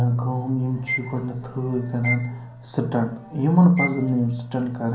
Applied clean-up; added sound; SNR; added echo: none; Bowed string instrument; 10 dB; reverberation time 0.6 s.